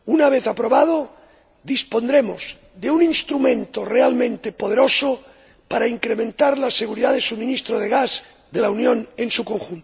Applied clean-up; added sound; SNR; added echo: none; none; none; none.